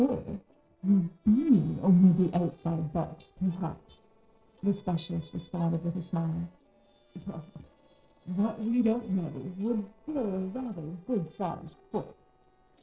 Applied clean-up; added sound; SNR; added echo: neural separator model SepFormer DNS4.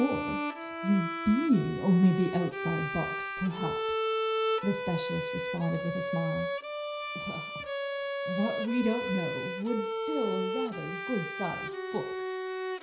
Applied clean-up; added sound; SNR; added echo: none; Bowed string instrument; 2 dB; reverberation time 0.5 s.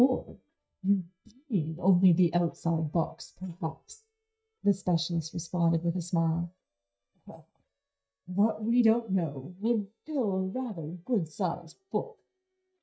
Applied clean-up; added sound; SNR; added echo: neural mask model DeepFilterNet 3.